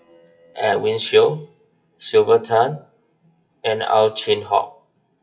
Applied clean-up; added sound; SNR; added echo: classical method WPE with log-MMSE.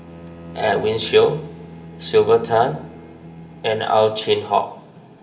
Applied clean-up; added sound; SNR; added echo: none; Bowed string instrument; 18 dB; reverberation time 1.0 s.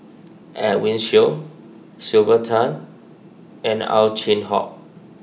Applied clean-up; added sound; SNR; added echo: none; none; none; none.